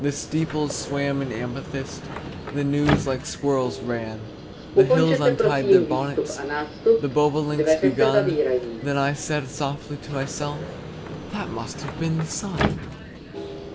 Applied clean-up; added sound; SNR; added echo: none; Subway, metro, underground; -1 dB; none.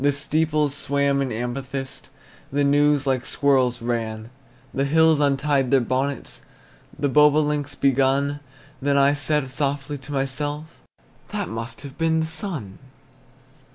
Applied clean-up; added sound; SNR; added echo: none; none; none; none.